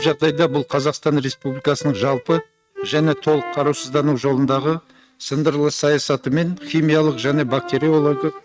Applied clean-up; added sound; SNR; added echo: neural mask model RNNoise.